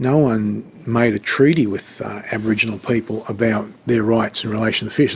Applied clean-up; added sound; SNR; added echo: none; none; none; none.